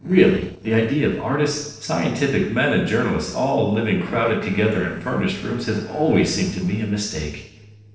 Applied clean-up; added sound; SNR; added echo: neural separator model SepFormer DNS4.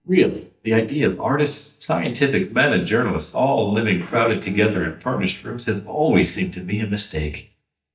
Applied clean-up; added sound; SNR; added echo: neural mask model DeepFilterNet 3.